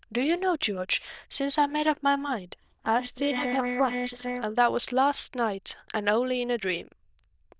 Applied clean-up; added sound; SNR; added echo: neural diffusion model UNIVERSE++.